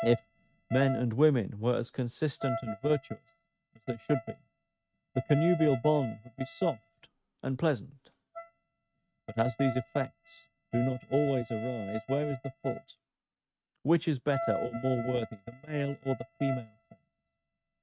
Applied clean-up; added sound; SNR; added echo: neural mask model RNNoise.